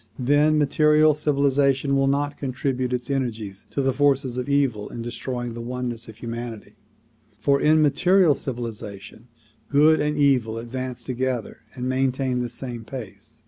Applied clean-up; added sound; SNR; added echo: none; none; none; none.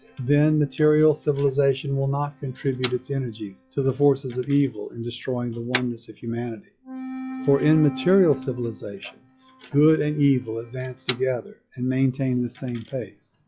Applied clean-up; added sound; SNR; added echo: classical method log-MMSE.